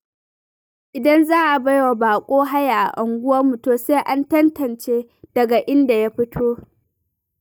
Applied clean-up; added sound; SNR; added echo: neural mask model DeepFilterNet 3.